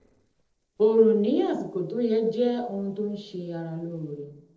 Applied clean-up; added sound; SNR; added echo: neural separator model SepFormer DNS4.